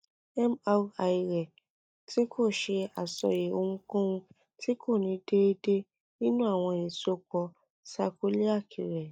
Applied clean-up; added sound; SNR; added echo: neural mask model DeepFilterNet 3.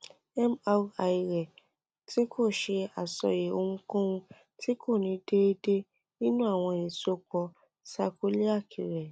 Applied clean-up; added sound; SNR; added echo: none; none; none; none.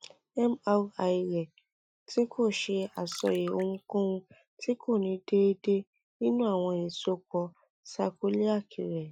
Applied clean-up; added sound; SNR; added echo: classical method Wiener filter.